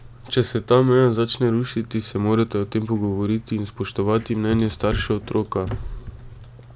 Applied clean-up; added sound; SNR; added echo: none; none; none; none.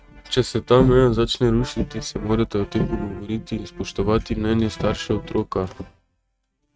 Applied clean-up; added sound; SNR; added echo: neural mask model RNNoise.